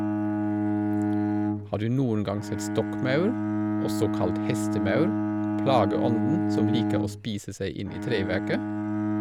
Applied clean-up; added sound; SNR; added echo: none; Bowed string instrument; -2 dB; none.